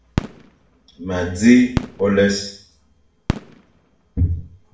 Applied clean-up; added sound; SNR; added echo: none; Fireworks; 10 dB; reverberation time 0.6 s.